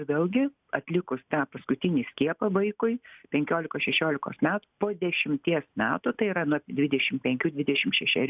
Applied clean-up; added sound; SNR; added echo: none; none; none; none.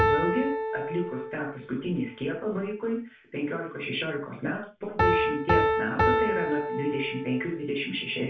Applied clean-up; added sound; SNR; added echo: none; Piano; -2 dB; reverberation time 0.3 s.